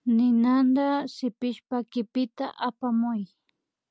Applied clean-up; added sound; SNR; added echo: none; none; none; none.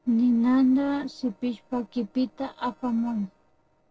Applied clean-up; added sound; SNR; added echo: neural separator model SepFormer DNS4.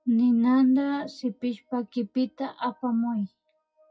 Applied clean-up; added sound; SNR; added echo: classical method WPE with log-MMSE.